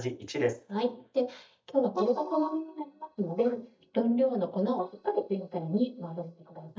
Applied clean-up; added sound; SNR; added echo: neural mask model DeepFilterNet 3.